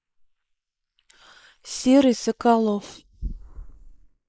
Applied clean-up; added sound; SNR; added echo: neural mask model Resemble Enhance denoiser.